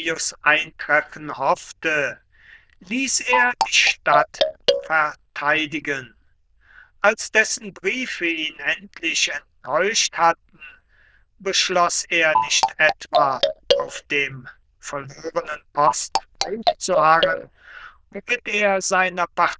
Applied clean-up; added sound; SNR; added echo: neural diffusion model UNIVERSE++.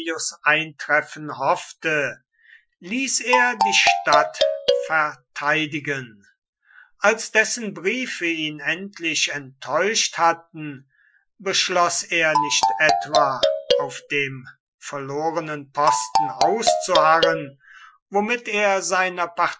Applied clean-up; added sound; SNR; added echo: classical method Wiener filter.